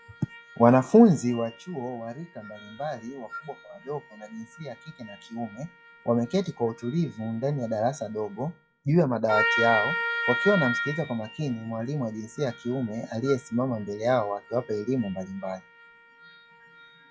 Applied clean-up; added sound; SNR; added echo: classical method log-MMSE.